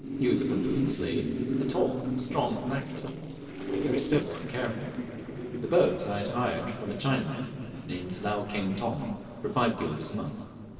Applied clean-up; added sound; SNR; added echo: neural separator model SepFormer DNS4.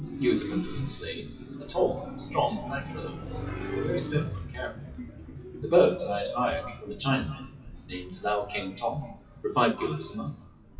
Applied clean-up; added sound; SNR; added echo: classical method WPE with log-MMSE.